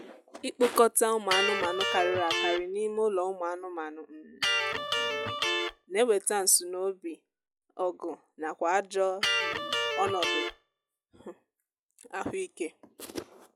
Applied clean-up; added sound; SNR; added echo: classical method log-MMSE.